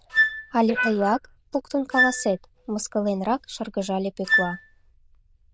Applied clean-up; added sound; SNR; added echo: neural diffusion model UNIVERSE++.